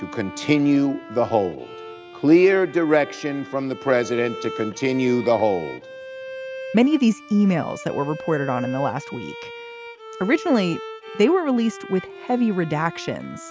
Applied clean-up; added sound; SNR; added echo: none; Bowed string instrument; 14 dB; none.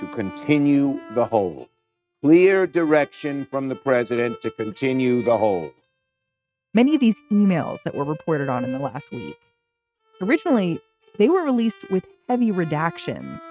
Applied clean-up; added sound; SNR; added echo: neural mask model RNNoise.